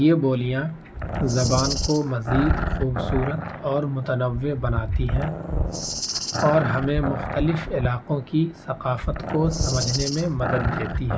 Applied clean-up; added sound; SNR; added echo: none; Rattle (instrument) + Growling; 7 dB; none.